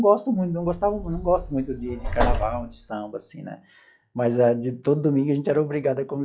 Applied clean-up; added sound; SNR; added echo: classical method log-MMSE.